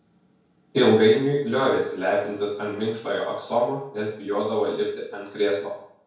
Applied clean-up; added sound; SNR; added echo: none; none; none; reverberation time 0.5 s.